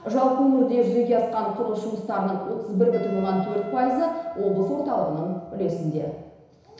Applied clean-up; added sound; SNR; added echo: none; Wind instrument, woodwind instrument; 14 dB; reverberation time 1.0 s.